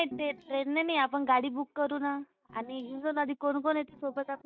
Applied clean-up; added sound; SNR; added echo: neural mask model DeepFilterNet 3.